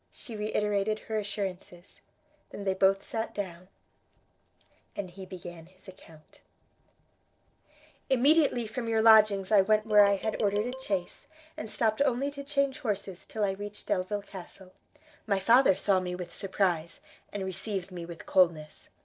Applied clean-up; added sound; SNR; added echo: neural separator model SepFormer DNS4.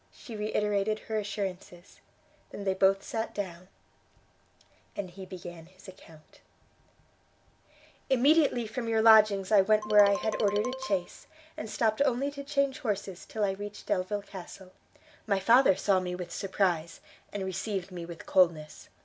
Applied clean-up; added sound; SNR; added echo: none; Marimba, xylophone; 9 dB; none.